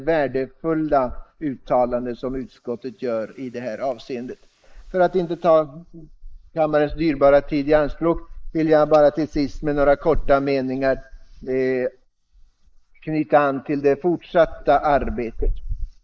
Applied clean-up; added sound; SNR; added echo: neural mask model Resemble Enhance denoiser.